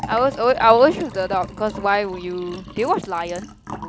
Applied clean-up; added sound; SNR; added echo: none; Liquid; 15 dB; none.